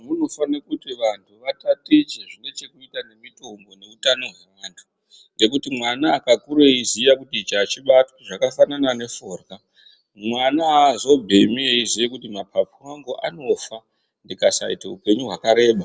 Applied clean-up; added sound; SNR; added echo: none; none; none; none.